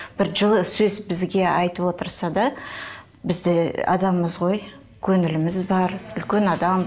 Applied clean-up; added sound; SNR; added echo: none; none; none; none.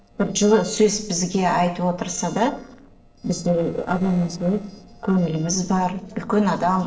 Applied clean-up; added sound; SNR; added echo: neural separator model SepFormer DNS4.